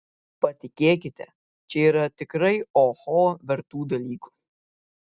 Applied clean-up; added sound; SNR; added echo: none; none; none; none.